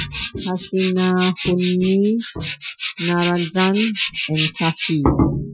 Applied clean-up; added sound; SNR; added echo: classical method Wiener filter.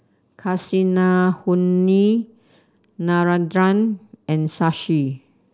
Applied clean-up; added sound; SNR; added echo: none; none; none; none.